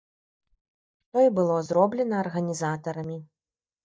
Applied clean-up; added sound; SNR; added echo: neural mask model DeepFilterNet 3.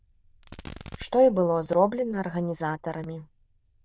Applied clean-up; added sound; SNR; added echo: neural diffusion model UNIVERSE++.